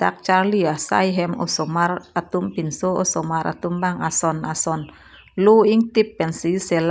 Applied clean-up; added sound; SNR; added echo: none; none; none; none.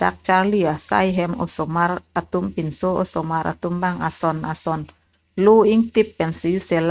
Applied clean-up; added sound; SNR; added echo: neural mask model RNNoise.